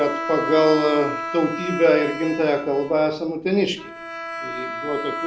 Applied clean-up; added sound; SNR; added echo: none; Bowed string instrument; 8 dB; none.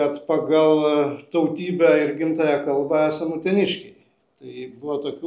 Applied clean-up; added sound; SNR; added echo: none; none; none; none.